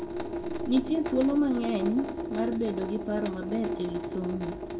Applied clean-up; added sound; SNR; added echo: none; Drip / Sink (filling or washing) / Water tap, faucet; 4 dB; reverberation time 0.6 s.